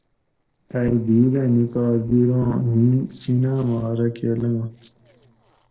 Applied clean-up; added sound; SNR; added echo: neural separator model SepFormer DNS4.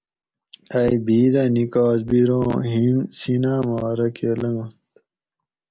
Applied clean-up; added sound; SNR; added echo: none; none; none; none.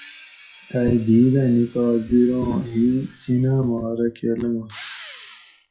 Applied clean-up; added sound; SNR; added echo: classical method WPE with log-MMSE.